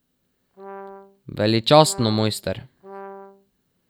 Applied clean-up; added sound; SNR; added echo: none; Brass instrument; 18 dB; none.